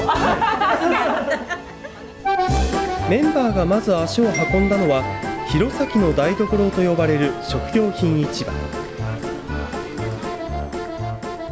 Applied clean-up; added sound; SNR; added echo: none; Glockenspiel; 15 dB; none.